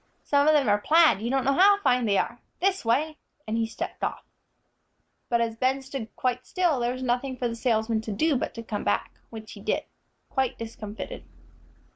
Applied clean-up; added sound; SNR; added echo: none; none; none; none.